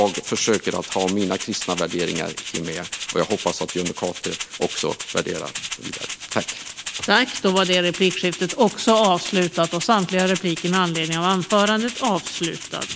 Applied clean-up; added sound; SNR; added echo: none; Rattle (instrument); 10 dB; none.